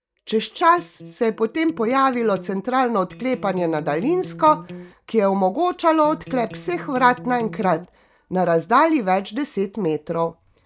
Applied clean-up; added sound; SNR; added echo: neural mask model DeepFilterNet 3.